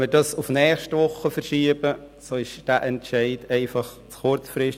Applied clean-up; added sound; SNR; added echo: none; none; none; none.